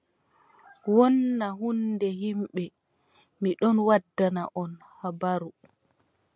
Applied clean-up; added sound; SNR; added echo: none; none; none; none.